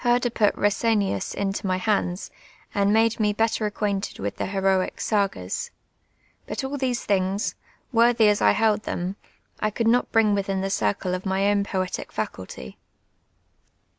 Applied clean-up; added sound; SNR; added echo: none; none; none; none.